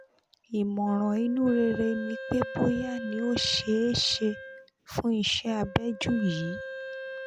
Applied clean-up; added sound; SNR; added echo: none; Wind instrument, woodwind instrument; 12 dB; none.